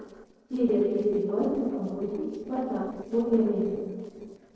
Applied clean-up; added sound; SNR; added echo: neural separator model SepFormer DNS4.